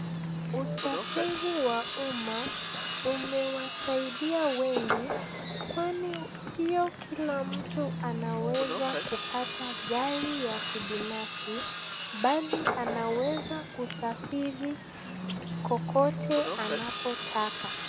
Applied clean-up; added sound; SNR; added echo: none; Tools; 3 dB; none.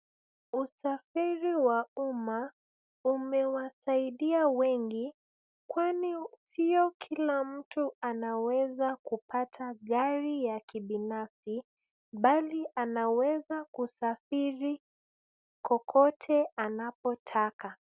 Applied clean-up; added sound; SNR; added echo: none; none; none; none.